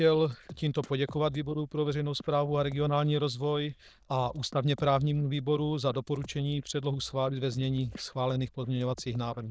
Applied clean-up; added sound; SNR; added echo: neural diffusion model UNIVERSE++.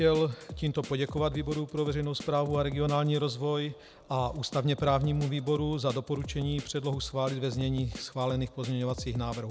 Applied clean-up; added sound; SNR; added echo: none; Drum kit; 13 dB; none.